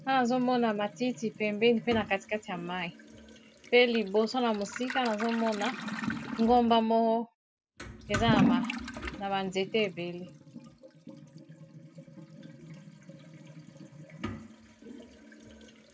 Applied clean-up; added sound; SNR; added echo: none; Toilet flush / Liquid; 7 dB; none.